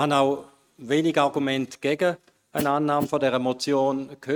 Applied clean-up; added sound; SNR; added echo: neural mask model RNNoise.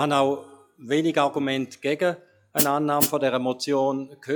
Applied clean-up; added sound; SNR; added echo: classical method log-MMSE.